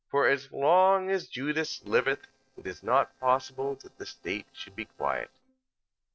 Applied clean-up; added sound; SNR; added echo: neural separator model SepFormer DNS4.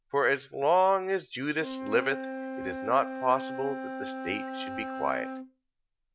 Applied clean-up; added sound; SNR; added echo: none; Wind instrument, woodwind instrument; 8 dB; none.